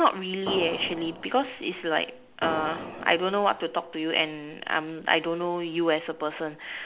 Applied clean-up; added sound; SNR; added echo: none; Fireworks; 9 dB; none.